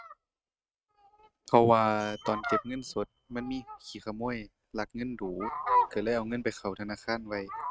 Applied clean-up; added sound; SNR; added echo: neural mask model RNNoise.